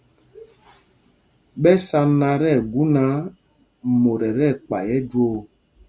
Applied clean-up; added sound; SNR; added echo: none; none; none; none.